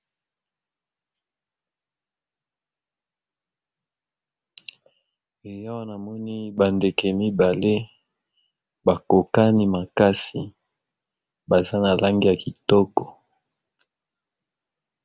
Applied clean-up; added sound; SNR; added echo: none; none; none; none.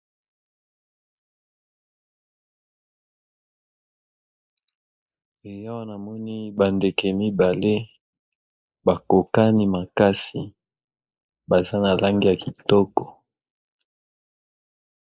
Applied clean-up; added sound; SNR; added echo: neural mask model Resemble Enhance denoiser.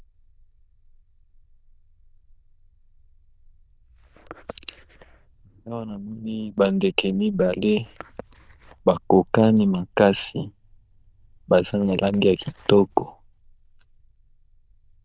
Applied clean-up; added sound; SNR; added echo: neural diffusion model UNIVERSE++.